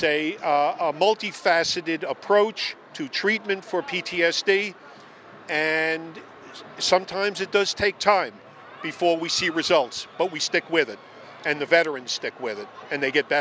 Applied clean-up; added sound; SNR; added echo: none; none; none; none.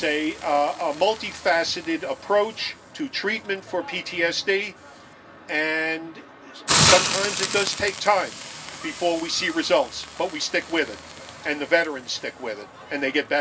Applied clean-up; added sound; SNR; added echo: none; Hiss; 6 dB; reverberation time 0.1 s.